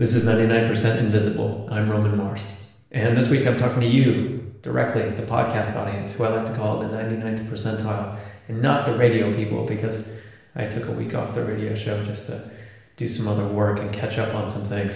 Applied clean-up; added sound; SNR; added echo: none; none; none; reverberation time 0.9 s.